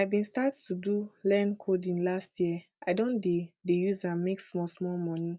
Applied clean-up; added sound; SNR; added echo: none; none; none; none.